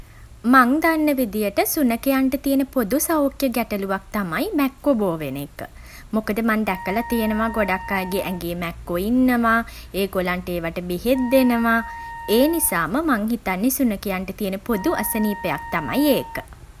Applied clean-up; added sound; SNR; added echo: none; Wind instrument, woodwind instrument; 13 dB; none.